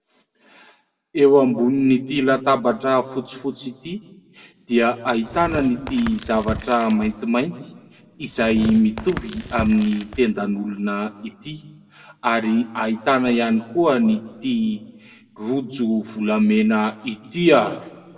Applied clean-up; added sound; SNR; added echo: none; Tearing; 12 dB; reverberation time 0.8 s.